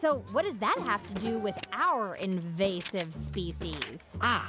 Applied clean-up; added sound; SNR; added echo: none; Crowd / Fireworks; 18 dB; none.